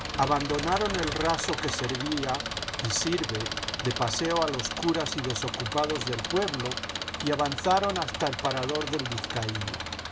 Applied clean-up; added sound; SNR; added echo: none; Engine; 3 dB; none.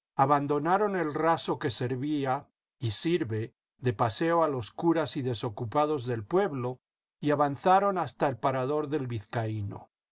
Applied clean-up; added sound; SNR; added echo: none; none; none; none.